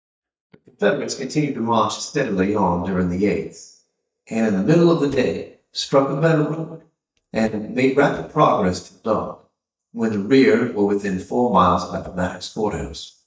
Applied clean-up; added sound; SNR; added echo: neural mask model DeepFilterNet 3.